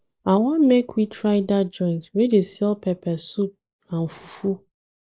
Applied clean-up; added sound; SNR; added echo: neural mask model Resemble Enhance denoiser.